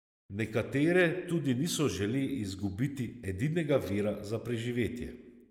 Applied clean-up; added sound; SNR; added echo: neural mask model Resemble Enhance denoiser.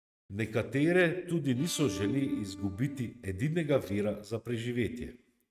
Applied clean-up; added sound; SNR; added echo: neural mask model RNNoise.